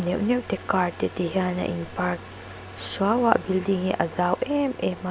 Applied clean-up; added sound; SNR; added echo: none; none; none; none.